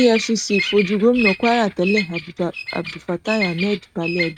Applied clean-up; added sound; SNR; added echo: neural mask model RNNoise.